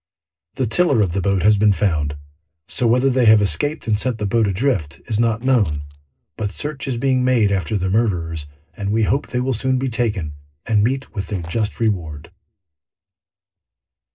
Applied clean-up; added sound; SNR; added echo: neural separator model SepFormer DNS4.